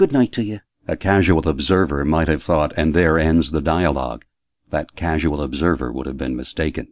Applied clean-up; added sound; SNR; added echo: none; none; none; none.